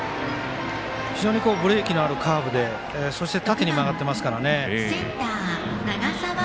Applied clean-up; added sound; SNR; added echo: none; none; none; none.